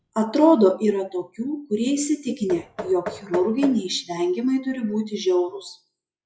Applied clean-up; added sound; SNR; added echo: classical method WPE with log-MMSE.